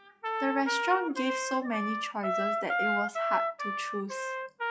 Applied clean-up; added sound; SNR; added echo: classical method log-MMSE.